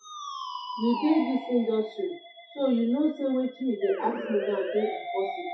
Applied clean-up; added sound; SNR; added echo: classical method WPE with log-MMSE.